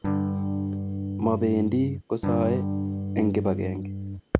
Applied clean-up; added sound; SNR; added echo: none; Electric guitar / Strum; 1 dB; none.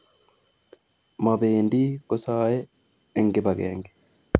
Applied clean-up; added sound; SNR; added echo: none; none; none; none.